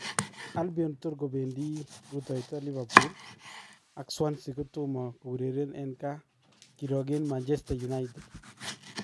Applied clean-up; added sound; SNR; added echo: none; Domestic sounds, home sounds; 1 dB; none.